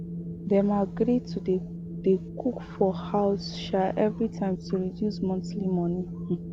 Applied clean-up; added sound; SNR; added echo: none; Wind; 8 dB; none.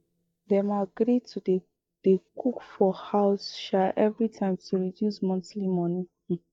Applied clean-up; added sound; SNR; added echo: neural mask model DeepFilterNet 3.